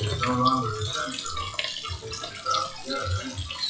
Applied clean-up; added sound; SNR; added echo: classical method WPE with log-MMSE.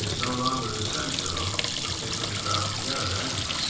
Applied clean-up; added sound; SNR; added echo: none; Sink (filling or washing) / Water tap, faucet; -2 dB; reverberation time 0.7 s.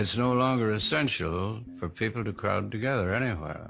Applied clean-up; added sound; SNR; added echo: none; none; none; none.